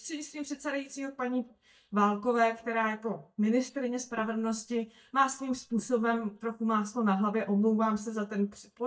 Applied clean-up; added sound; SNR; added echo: neural mask model DeepFilterNet 3.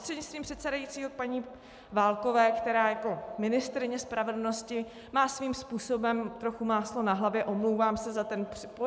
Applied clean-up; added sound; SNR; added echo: none; none; none; none.